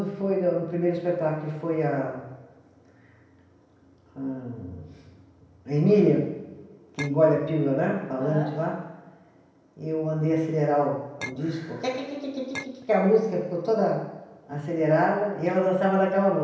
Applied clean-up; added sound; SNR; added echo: none; Chink, clink; 14 dB; reverberation time 0.9 s.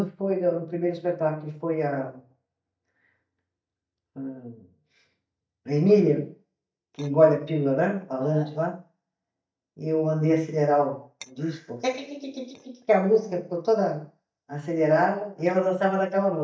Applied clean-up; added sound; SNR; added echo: neural mask model DeepFilterNet 3.